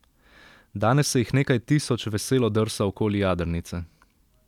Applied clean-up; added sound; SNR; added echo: none; none; none; none.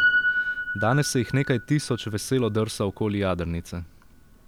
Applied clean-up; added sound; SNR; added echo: none; Piano; 4 dB; none.